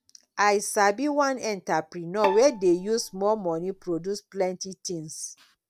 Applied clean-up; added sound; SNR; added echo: none; Bowed string instrument; 11 dB; none.